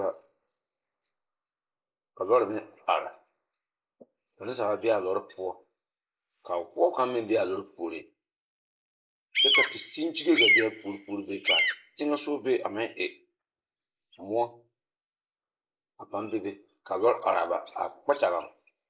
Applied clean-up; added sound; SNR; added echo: neural mask model Resemble Enhance denoiser.